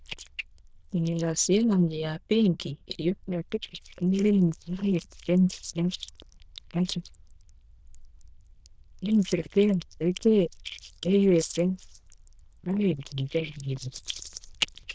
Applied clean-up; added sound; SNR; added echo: neural diffusion model UNIVERSE++.